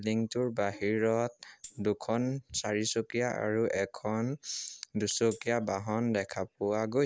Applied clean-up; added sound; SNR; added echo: neural mask model Resemble Enhance denoiser.